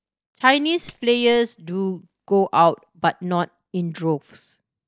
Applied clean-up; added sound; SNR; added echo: neural mask model DeepFilterNet 3.